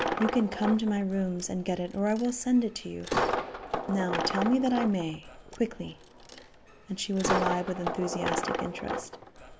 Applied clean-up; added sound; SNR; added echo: none; Coin (dropping); 4 dB; none.